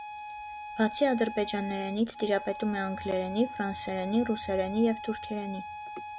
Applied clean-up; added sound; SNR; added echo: none; Harmonica; 10 dB; none.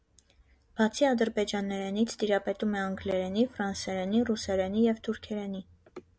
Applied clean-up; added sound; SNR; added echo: none; none; none; none.